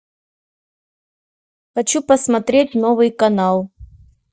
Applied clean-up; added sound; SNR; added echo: neural mask model DeepFilterNet 3.